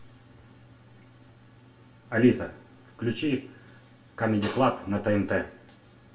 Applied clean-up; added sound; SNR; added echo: none; none; none; reverberation time 0.2 s.